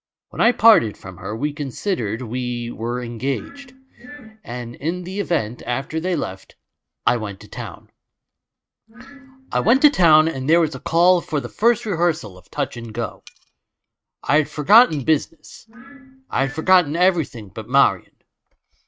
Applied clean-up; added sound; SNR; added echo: neural mask model RNNoise.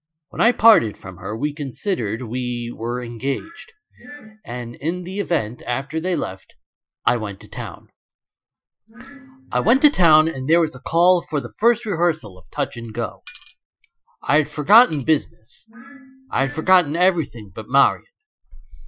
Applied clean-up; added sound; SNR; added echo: classical method Wiener filter.